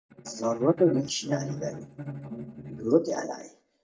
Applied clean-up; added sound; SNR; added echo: neural mask model DeepFilterNet 3.